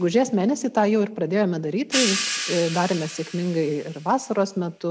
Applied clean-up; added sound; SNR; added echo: none; Hi-hat; 9 dB; none.